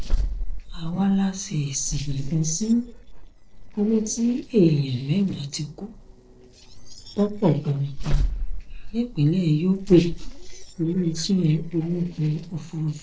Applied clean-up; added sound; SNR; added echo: neural separator model SepFormer DNS4.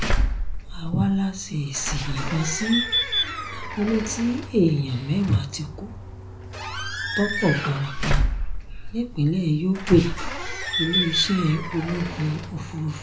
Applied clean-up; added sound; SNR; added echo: none; Squeak / Slam / Alarm / Wood; 2 dB; reverberation time 0.3 s.